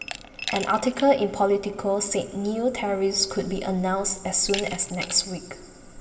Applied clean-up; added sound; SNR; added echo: none; Glass; 15 dB; reverberation time 2.6 s.